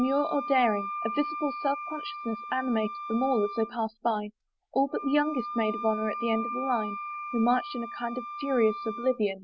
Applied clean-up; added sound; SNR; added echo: none; Wind instrument, woodwind instrument; 8 dB; none.